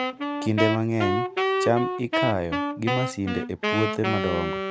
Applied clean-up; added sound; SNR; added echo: none; Wind instrument, woodwind instrument; 0 dB; none.